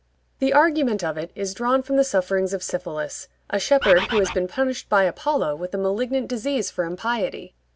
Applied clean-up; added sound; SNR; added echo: none; Bird; 5 dB; none.